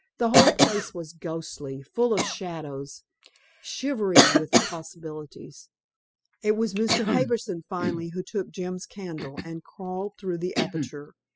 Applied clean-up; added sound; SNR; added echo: classical method spectral subtraction.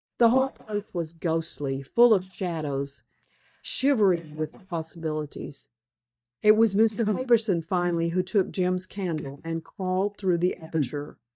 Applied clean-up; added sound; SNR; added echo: neural mask model DeepFilterNet 3.